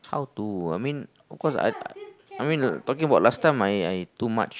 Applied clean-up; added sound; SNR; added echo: none; none; none; none.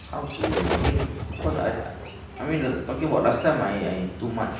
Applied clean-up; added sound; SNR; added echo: none; Bird; 4 dB; reverberation time 0.9 s.